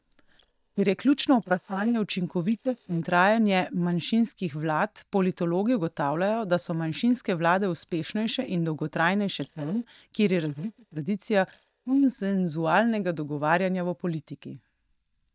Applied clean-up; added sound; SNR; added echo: neural mask model DeepFilterNet 3.